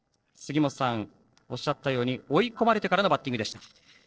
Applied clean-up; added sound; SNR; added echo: neural separator model SepFormer DNS4.